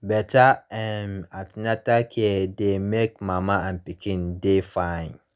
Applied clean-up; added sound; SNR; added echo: none; none; none; none.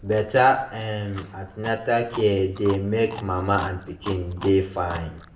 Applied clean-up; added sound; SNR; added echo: none; Chewing, mastication; 17 dB; reverberation time 0.5 s.